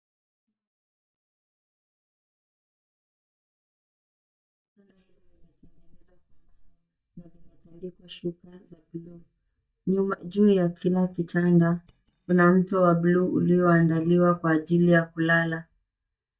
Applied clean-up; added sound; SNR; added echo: neural mask model DeepFilterNet 3.